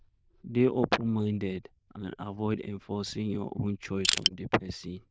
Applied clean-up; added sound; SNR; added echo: neural diffusion model UNIVERSE++.